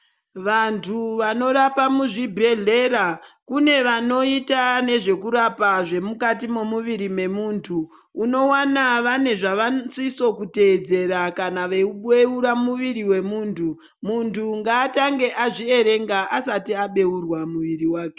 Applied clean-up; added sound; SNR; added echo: none; none; none; none.